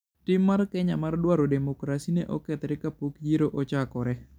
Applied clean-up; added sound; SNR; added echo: none; none; none; none.